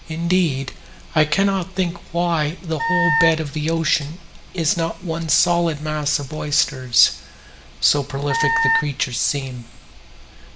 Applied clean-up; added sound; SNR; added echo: none; Wind instrument, woodwind instrument; 0 dB; reverberation time 0.6 s.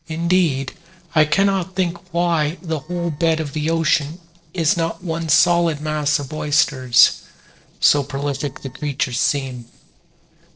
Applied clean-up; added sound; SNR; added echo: neural separator model SepFormer DNS4.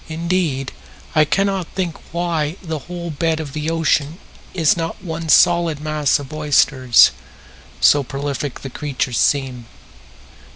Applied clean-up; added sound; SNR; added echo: none; none; none; none.